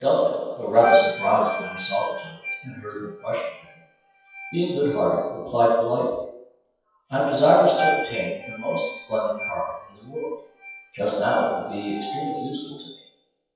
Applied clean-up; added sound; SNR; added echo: classical method WPE with log-MMSE.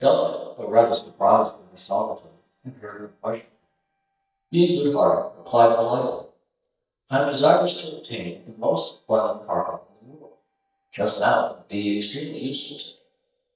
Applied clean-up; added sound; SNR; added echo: neural mask model DeepFilterNet 3.